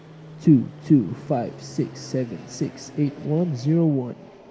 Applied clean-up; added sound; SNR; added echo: none; Fixed-wing aircraft, airplane; 18 dB; none.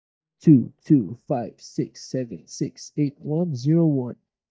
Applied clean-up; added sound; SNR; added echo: neural mask model DeepFilterNet 3.